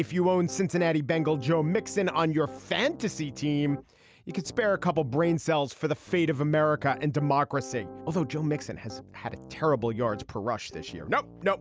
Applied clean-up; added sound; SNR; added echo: none; Piano; 18 dB; none.